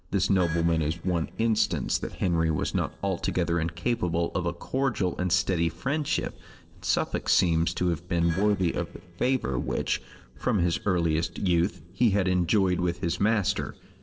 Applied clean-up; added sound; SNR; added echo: neural separator model SepFormer DNS4.